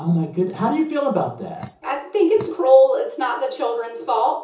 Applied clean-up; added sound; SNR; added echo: none; Drip; 20 dB; reverberation time 0.6 s.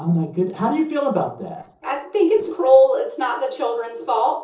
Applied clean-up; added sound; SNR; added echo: neural separator model SepFormer DNS4.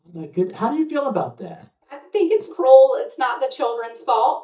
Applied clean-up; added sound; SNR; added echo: neural mask model DeepFilterNet 3.